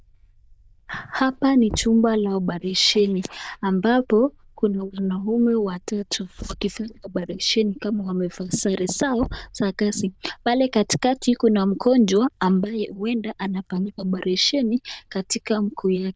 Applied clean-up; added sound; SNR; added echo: neural diffusion model UNIVERSE++.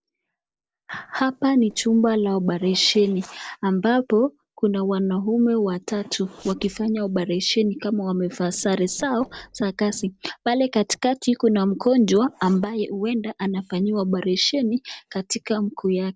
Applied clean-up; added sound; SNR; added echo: neural separator model SepFormer DNS4.